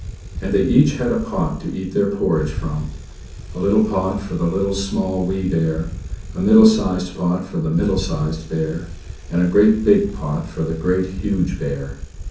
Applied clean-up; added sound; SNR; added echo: none; Bicycle; 11 dB; reverberation time 0.6 s.